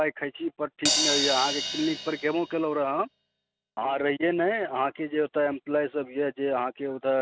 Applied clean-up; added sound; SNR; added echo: none; Crash cymbal; 3 dB; none.